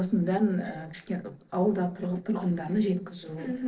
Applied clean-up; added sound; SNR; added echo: neural separator model SepFormer DNS4.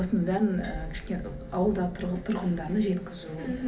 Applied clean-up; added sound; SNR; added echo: none; Thunderstorm; 13 dB; reverberation time 0.3 s.